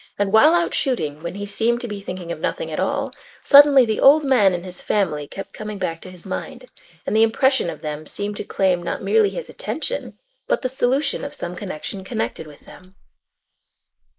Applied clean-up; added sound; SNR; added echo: neural mask model Resemble Enhance denoiser.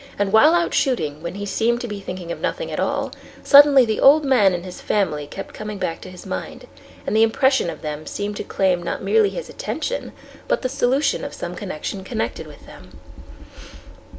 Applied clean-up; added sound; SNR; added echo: none; none; none; none.